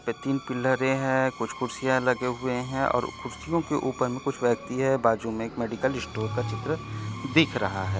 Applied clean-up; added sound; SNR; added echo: none; Screech; 17 dB; none.